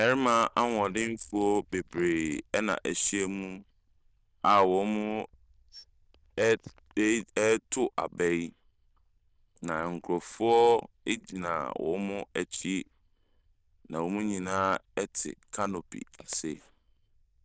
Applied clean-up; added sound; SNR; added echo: neural diffusion model UNIVERSE++.